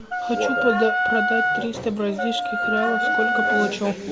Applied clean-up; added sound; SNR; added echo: none; Wind instrument, woodwind instrument; -1 dB; none.